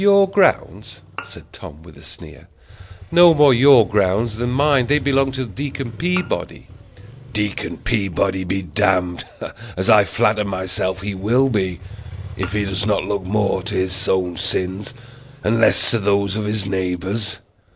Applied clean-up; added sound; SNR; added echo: none; Motorcycle + Bowed string instrument; 17 dB; none.